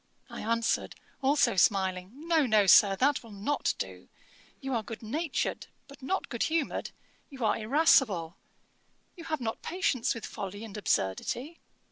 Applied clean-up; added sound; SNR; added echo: none; none; none; none.